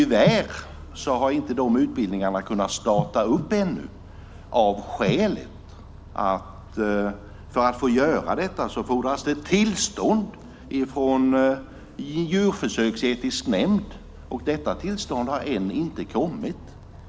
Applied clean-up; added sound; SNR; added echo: none; Bus; 18 dB; none.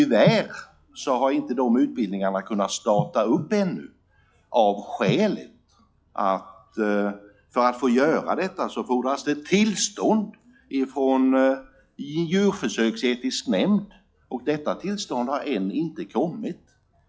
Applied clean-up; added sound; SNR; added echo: classical method log-MMSE.